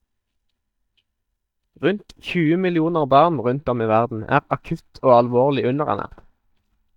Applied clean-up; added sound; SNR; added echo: neural mask model DeepFilterNet 3.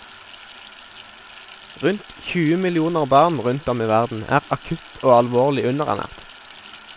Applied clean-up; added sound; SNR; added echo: none; Sink (filling or washing); 14 dB; none.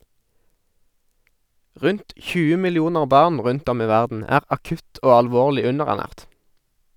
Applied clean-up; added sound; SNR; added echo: none; none; none; none.